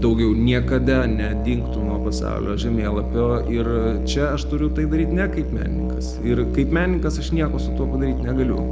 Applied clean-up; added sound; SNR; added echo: none; Musical instrument; 1 dB; none.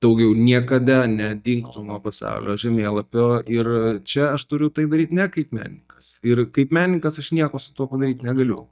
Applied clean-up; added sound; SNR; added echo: neural mask model DeepFilterNet 3.